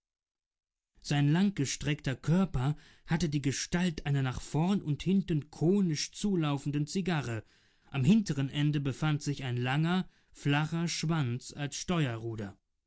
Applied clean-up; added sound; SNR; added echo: none; none; none; none.